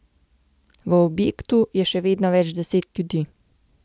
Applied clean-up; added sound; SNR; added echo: none; none; none; none.